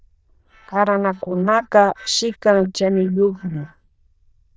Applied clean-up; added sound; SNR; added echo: neural diffusion model UNIVERSE++.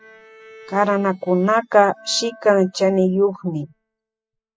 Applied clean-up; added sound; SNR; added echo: classical method spectral subtraction.